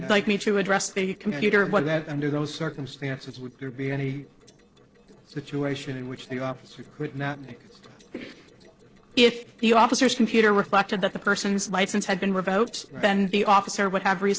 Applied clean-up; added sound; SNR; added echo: neural separator model SepFormer DNS4.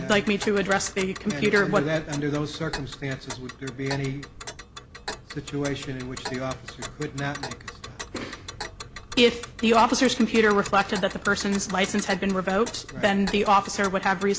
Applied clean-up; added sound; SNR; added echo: none; Tick; 13 dB; none.